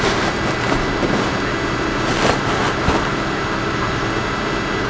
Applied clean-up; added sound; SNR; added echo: none; Bowed string instrument; 13 dB; none.